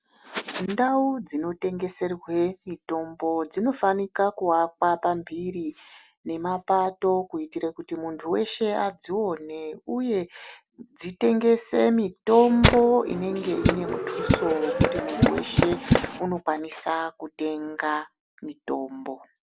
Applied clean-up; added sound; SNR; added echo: none; Tools; -2 dB; none.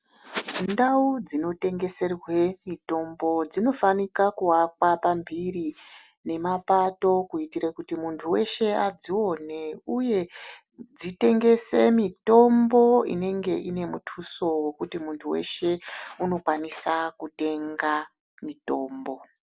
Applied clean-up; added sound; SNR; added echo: none; none; none; none.